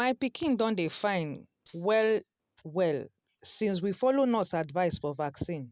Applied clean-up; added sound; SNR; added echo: none; Rattle (instrument); 11 dB; none.